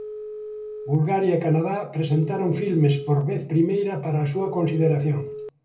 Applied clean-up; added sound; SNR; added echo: none; Telephone; 14 dB; reverberation time 0.3 s.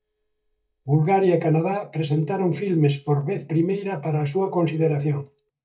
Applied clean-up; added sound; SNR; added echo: neural mask model DeepFilterNet 3.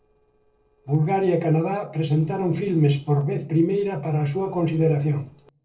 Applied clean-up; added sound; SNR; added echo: neural separator model SepFormer DNS4.